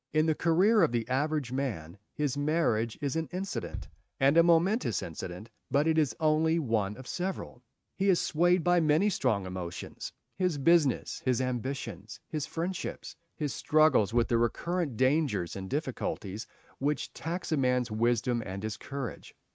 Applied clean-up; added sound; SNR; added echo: neural mask model RNNoise.